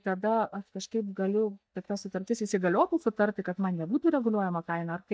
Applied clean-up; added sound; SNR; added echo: neural mask model DeepFilterNet 3.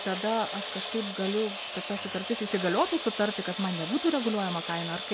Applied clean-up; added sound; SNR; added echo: none; Sawing; 5 dB; none.